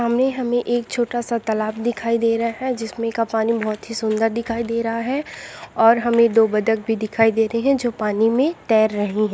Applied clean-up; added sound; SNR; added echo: none; none; none; none.